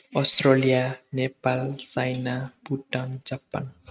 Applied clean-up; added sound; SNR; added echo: neural mask model RNNoise.